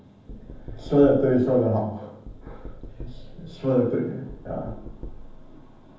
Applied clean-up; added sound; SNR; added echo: none; Knock; 15 dB; reverberation time 0.9 s.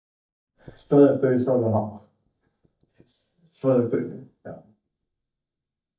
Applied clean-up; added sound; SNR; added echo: neural mask model DeepFilterNet 3.